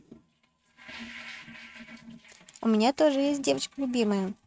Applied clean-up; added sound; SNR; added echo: neural mask model RNNoise.